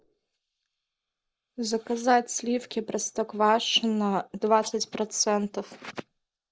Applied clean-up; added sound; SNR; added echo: neural mask model Resemble Enhance denoiser.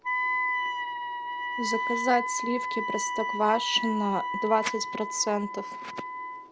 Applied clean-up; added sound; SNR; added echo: none; Wind instrument, woodwind instrument; 1 dB; none.